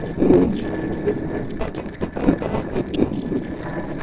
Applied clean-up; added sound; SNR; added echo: neural separator model SepFormer DNS4.